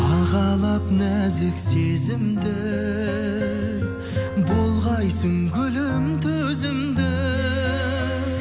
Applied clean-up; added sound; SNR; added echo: none; none; none; none.